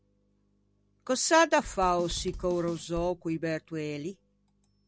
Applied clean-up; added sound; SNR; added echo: none; Drum / Drum kit; 13 dB; none.